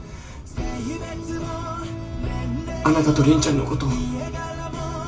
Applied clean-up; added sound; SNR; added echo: none; Animal; 14 dB; reverberation time 0.2 s.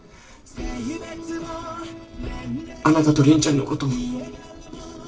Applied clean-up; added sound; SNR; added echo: neural separator model SepFormer DNS4.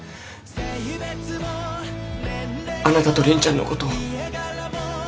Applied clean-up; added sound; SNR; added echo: none; none; none; none.